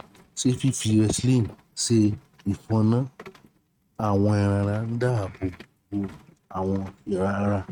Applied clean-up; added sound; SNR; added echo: neural mask model RNNoise.